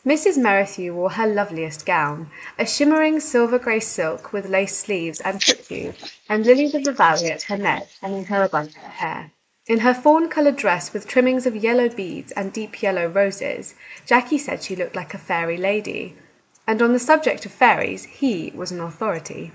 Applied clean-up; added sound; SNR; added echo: neural mask model Resemble Enhance denoiser.